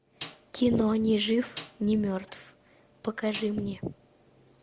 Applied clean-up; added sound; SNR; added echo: none; Snare drum; 18 dB; none.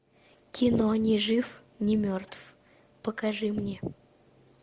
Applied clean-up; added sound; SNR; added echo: none; none; none; none.